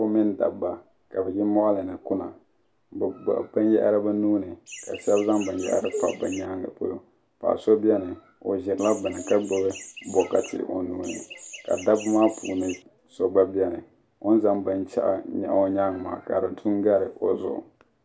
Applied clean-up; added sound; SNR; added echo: none; Chirp, tweet; 16 dB; none.